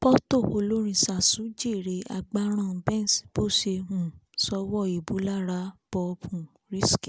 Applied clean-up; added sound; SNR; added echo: none; none; none; none.